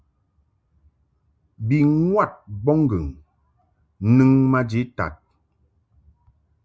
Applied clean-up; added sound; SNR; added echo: none; none; none; none.